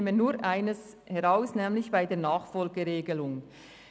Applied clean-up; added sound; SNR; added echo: none; none; none; none.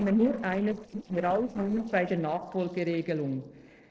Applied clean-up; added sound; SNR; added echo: neural separator model SepFormer DNS4.